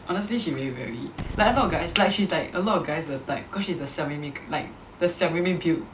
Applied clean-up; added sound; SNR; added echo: none; Gunshot, gunfire / Boom; 13 dB; none.